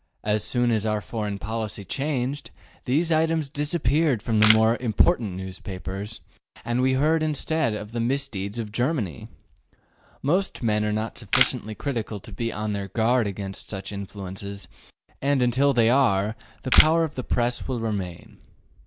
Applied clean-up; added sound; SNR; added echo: none; Camera; 5 dB; none.